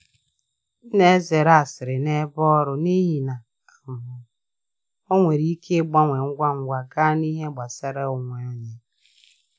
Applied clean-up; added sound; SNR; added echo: none; none; none; none.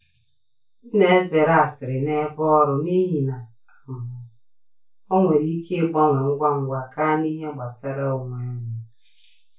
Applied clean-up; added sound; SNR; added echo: none; none; none; reverberation time 0.2 s.